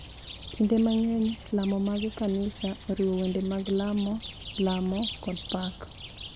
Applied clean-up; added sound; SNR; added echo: none; Chirp, tweet; 11 dB; none.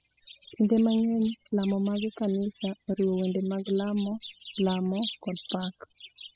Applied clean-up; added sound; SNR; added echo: classical method spectral subtraction.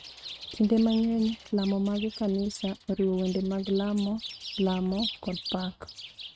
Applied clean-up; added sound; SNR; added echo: neural mask model RNNoise.